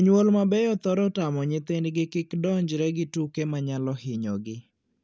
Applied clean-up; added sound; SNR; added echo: none; none; none; none.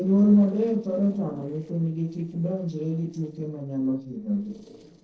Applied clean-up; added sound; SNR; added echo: neural separator model SepFormer DNS4.